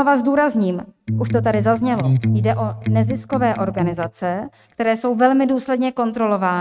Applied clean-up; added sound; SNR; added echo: neural mask model RNNoise.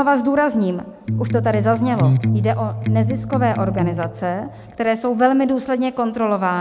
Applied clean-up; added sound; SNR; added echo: none; Electric guitar; 1 dB; none.